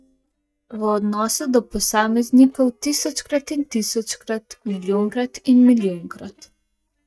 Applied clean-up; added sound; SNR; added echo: neural mask model DeepFilterNet 3.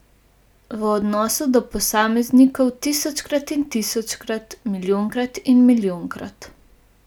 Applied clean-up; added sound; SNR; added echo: none; none; none; none.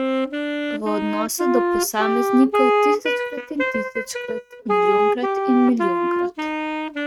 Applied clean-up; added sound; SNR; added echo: neural mask model RNNoise.